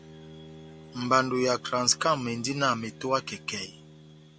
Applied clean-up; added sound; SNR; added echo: none; Bowed string instrument; 19 dB; none.